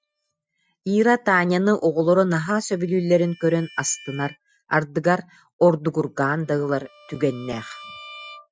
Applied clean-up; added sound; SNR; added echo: classical method Wiener filter.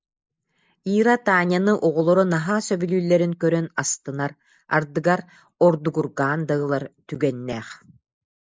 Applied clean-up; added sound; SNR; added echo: neural mask model Resemble Enhance denoiser.